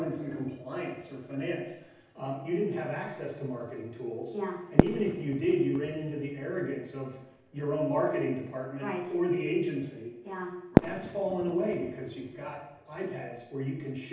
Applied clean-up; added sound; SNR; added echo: none; Fireworks; 3 dB; reverberation time 0.8 s.